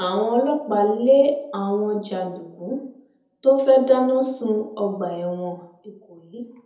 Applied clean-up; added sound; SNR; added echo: none; none; none; reverberation time 0.7 s.